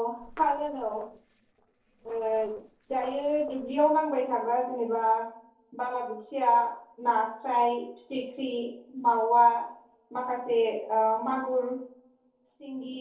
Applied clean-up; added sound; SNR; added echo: neural separator model SepFormer DNS4.